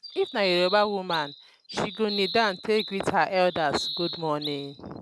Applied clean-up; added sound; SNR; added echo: none; Bird vocalization, bird call, bird song; 10 dB; none.